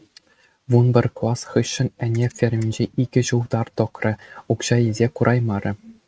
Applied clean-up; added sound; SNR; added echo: neural mask model RNNoise.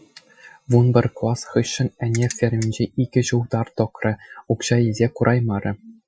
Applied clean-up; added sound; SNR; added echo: classical method Wiener filter.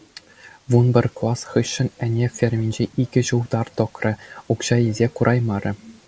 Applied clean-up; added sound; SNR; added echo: none; none; none; none.